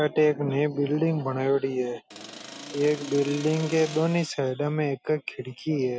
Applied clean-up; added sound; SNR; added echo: none; Accelerating, revving, vroom; 13 dB; none.